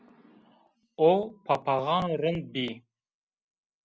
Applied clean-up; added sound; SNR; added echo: none; none; none; none.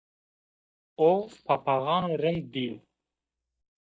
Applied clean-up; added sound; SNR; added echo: neural mask model DeepFilterNet 3.